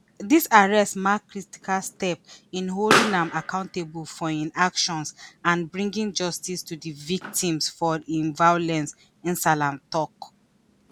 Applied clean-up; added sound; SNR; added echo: none; Explosion; 9 dB; none.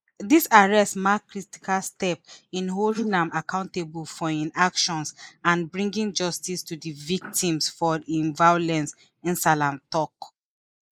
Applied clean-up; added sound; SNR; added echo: neural mask model Resemble Enhance denoiser.